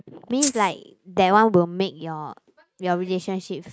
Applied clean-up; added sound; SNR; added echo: neural mask model RNNoise.